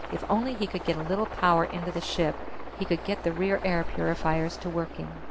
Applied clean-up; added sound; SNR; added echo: none; Aircraft; 11 dB; none.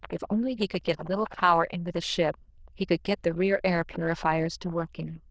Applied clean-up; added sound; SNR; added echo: neural diffusion model UNIVERSE++.